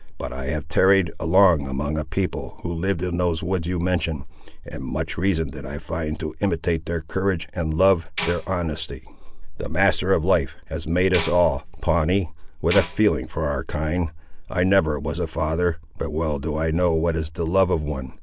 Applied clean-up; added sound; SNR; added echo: none; Tambourine; 13 dB; none.